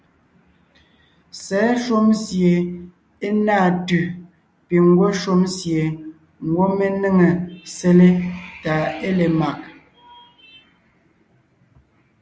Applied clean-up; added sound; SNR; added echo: none; none; none; none.